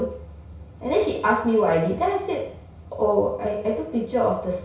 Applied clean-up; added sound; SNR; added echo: none; none; none; reverberation time 0.6 s.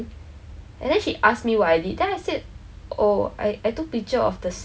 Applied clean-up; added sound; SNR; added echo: none; none; none; none.